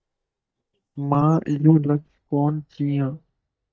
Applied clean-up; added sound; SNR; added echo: neural mask model DeepFilterNet 3.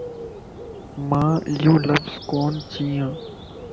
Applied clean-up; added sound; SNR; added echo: none; Bird; 13 dB; none.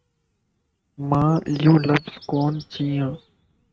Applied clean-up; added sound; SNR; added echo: neural mask model RNNoise.